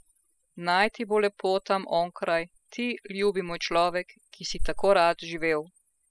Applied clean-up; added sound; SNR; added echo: classical method spectral subtraction.